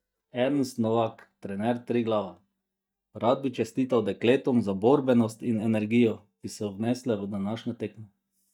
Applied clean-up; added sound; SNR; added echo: neural mask model DeepFilterNet 3.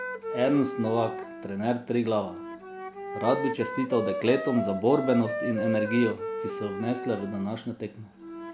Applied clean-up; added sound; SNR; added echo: none; Wind instrument, woodwind instrument; 7 dB; none.